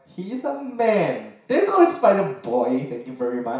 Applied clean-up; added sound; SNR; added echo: none; none; none; reverberation time 0.6 s.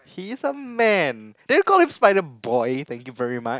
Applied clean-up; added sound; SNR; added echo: none; none; none; none.